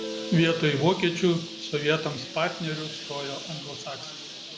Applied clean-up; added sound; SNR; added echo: none; Guitar + Bird; 10 dB; none.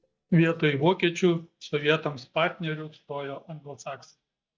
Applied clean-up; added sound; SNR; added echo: neural mask model DeepFilterNet 3.